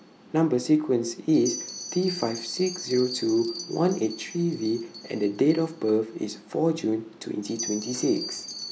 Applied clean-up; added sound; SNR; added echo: none; Bell; 13 dB; none.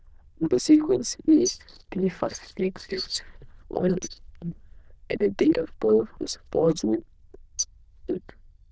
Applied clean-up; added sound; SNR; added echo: neural diffusion model UNIVERSE++.